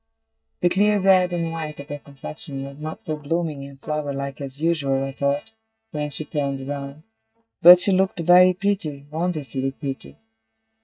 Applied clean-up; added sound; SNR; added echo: neural mask model DeepFilterNet 3.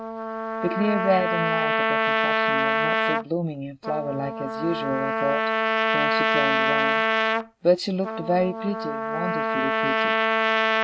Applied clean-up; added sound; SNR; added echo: neural mask model RNNoise.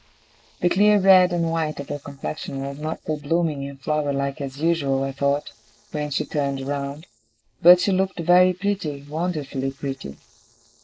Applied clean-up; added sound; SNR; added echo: neural mask model Resemble Enhance denoiser.